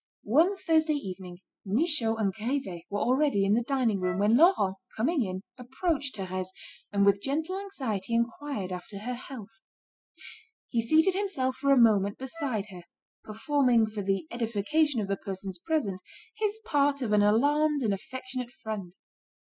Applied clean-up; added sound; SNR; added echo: classical method spectral subtraction.